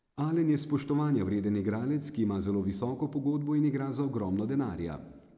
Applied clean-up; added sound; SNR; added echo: none; none; none; none.